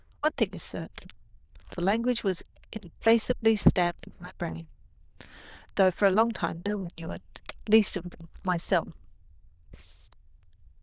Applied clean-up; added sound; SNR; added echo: neural diffusion model UNIVERSE++.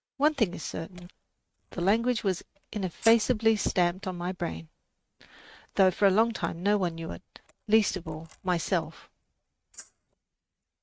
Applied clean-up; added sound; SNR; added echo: neural mask model RNNoise.